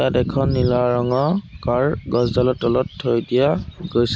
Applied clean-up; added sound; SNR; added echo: none; none; none; none.